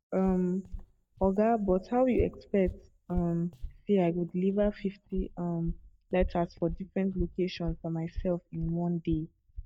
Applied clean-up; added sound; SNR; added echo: neural mask model DeepFilterNet 3.